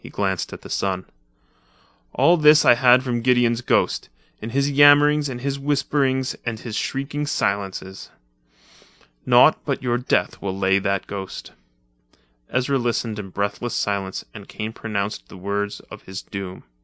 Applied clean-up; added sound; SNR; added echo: none; none; none; none.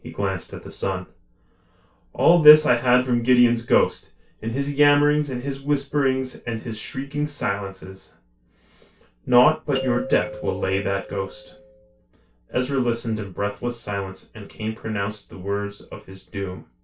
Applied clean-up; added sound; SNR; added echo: none; Doorbell; 11 dB; reverberation time 0.2 s.